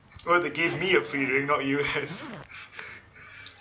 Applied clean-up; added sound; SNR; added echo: none; Zipper (clothing); 17 dB; none.